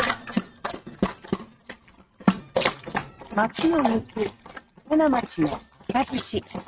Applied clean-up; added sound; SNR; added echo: neural mask model RNNoise.